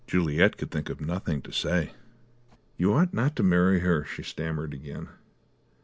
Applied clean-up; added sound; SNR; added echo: none; none; none; none.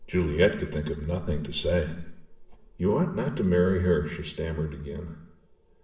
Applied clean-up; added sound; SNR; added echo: none; none; none; reverberation time 0.8 s.